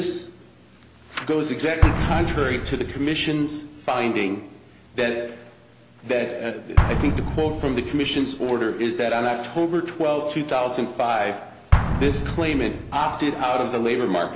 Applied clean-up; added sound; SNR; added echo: none; Explosion; 3 dB; none.